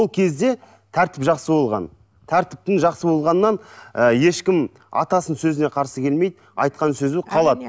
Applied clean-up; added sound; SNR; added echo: none; none; none; none.